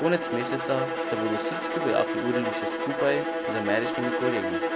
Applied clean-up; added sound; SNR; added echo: none; Bowed string instrument; -1 dB; none.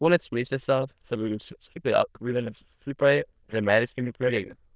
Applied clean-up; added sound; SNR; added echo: neural diffusion model UNIVERSE++.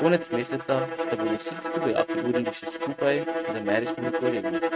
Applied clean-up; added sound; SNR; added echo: neural mask model RNNoise.